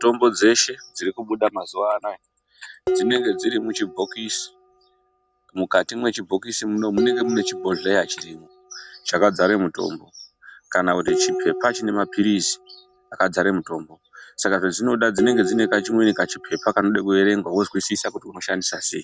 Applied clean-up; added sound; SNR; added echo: none; Dishes, pots, and pans; 9 dB; none.